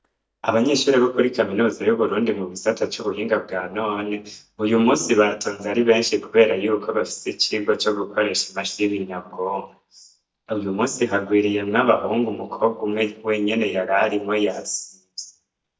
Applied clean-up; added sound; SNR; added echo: neural mask model DeepFilterNet 3.